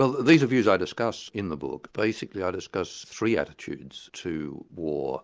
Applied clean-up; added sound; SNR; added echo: none; none; none; none.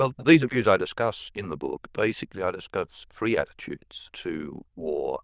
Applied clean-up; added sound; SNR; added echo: neural diffusion model UNIVERSE++.